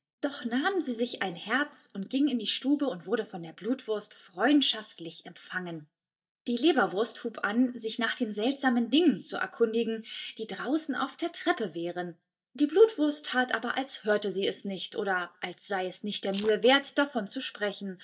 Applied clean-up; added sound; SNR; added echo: neural mask model DeepFilterNet 3.